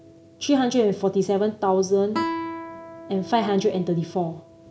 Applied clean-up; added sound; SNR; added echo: none; Guitar; 12 dB; none.